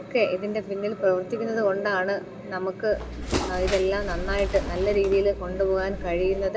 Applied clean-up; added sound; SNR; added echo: none; Bird; 6 dB; reverberation time 1.3 s.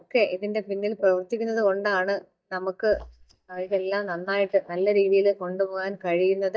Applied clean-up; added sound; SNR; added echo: neural mask model DeepFilterNet 3.